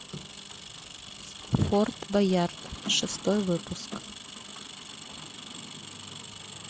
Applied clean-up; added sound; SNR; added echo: none; Engine; 10 dB; none.